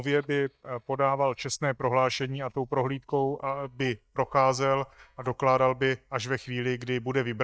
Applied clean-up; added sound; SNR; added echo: neural mask model DeepFilterNet 3.